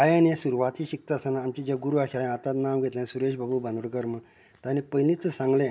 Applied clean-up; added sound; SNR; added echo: none; none; none; none.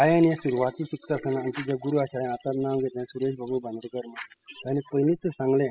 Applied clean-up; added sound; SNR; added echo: classical method spectral subtraction.